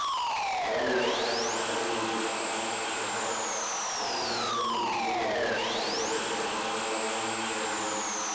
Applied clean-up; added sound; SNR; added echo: none; Sawing; -4 dB; reverberation time 2.1 s.